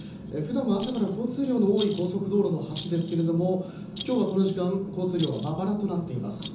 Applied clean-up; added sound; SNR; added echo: none; Rattle; 20 dB; reverberation time 0.6 s.